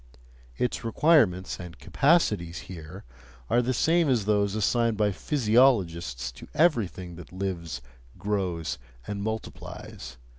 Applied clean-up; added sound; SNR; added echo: none; none; none; none.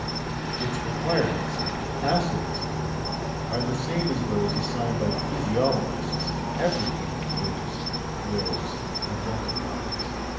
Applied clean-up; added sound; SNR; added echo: none; Cricket; -2 dB; reverberation time 0.8 s.